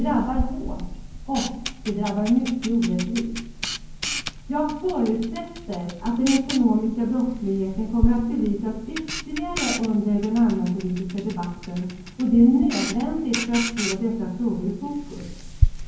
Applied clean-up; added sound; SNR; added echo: none; Camera; 6 dB; reverberation time 0.9 s.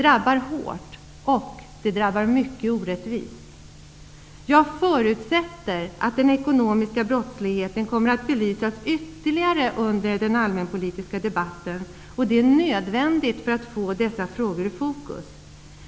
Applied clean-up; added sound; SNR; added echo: none; none; none; none.